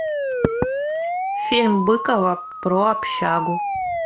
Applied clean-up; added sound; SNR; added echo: none; Knock / Wood + Siren; 2 dB; none.